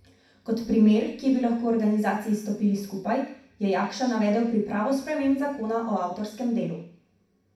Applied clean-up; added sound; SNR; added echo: none; none; none; reverberation time 0.6 s.